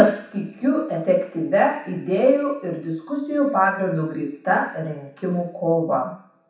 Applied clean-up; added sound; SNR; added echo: none; none; none; reverberation time 0.7 s.